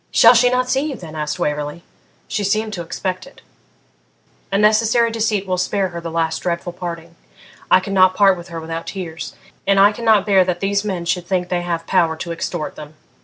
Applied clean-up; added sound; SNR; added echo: none; none; none; none.